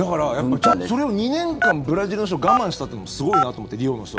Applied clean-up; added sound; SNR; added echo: none; Telephone; 3 dB; none.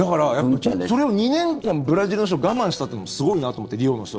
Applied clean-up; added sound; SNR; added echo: neural separator model SepFormer DNS4.